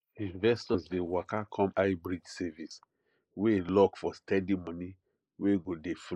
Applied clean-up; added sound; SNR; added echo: neural mask model Resemble Enhance denoiser.